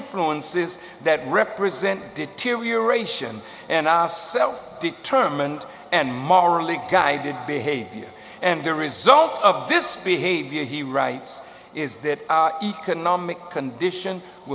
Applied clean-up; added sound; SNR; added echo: none; none; none; none.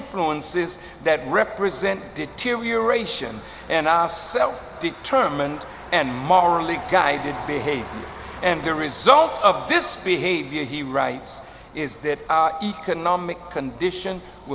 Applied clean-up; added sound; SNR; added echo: none; Motor vehicle (road); 19 dB; none.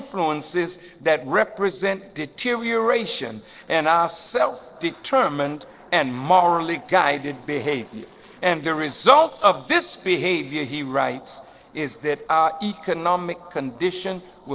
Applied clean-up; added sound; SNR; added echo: neural separator model SepFormer DNS4.